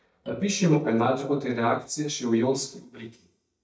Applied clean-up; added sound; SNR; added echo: neural mask model DeepFilterNet 3.